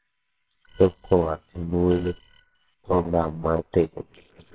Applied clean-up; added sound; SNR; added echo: neural separator model SepFormer WHAMR!.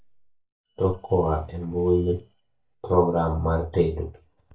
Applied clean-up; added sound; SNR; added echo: neural mask model DeepFilterNet 3.